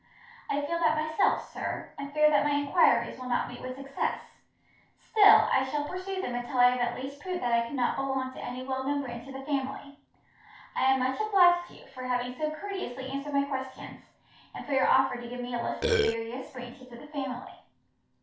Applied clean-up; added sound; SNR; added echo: none; Burping, eructation; -4 dB; reverberation time 0.3 s.